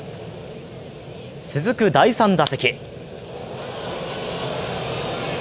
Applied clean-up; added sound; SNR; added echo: none; none; none; none.